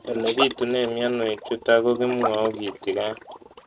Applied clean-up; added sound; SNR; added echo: neural mask model RNNoise.